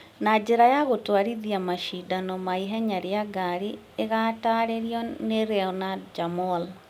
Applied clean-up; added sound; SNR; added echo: none; none; none; none.